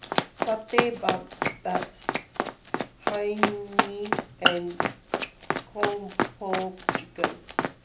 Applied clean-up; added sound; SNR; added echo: none; Run; -4 dB; none.